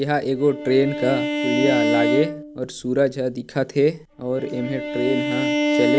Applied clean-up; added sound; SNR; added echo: none; Bowed string instrument; 2 dB; none.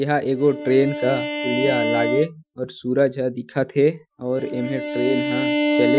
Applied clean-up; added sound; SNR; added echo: classical method Wiener filter.